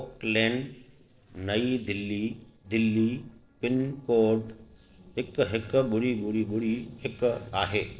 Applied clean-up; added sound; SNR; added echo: neural separator model SepFormer DNS4.